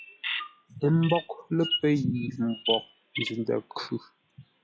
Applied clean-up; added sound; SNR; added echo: classical method log-MMSE.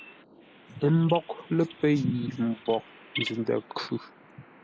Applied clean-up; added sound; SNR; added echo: neural mask model Resemble Enhance denoiser.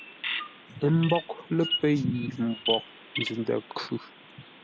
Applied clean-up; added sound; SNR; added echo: none; Bird vocalization, bird call, bird song; 8 dB; none.